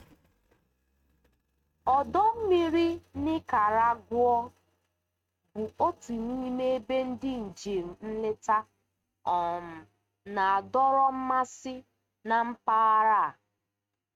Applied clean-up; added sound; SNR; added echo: neural mask model RNNoise.